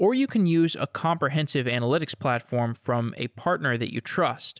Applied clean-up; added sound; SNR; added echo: none; none; none; none.